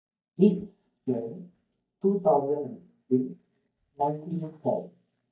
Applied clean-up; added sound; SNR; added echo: neural mask model DeepFilterNet 3.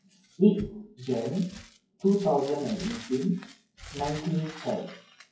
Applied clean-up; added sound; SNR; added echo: classical method WPE with log-MMSE.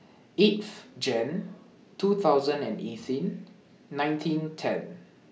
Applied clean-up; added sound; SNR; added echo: none; none; none; none.